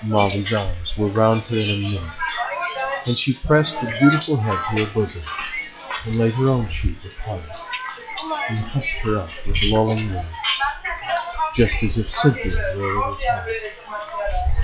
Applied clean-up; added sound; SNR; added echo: classical method log-MMSE.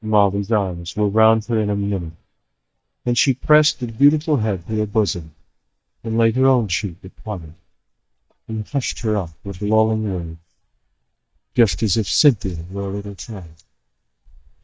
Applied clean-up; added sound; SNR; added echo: neural mask model DeepFilterNet 3.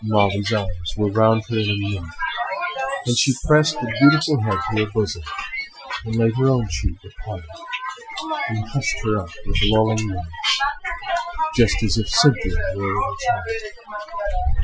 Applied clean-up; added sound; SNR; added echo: classical method Wiener filter.